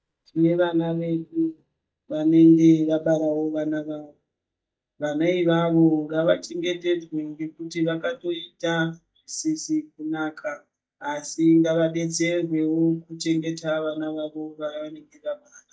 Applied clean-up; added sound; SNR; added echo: neural mask model DeepFilterNet 3.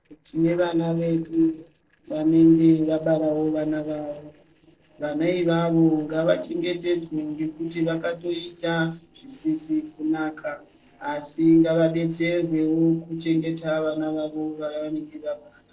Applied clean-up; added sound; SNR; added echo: neural separator model SepFormer DNS4.